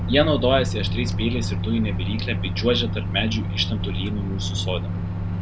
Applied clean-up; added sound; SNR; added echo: none; Microwave oven; 0 dB; none.